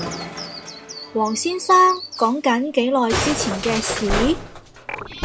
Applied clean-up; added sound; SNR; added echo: none; Musical instrument; 7 dB; none.